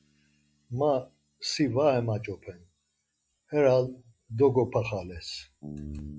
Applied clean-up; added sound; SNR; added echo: classical method log-MMSE.